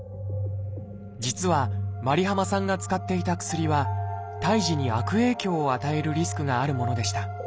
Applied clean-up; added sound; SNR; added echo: none; none; none; none.